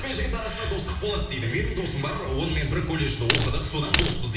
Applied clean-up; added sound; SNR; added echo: none; Coin (dropping); -2 dB; reverberation time 1.0 s.